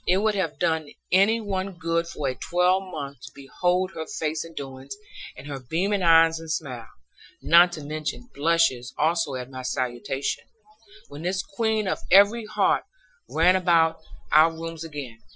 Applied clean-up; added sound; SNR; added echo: classical method Wiener filter.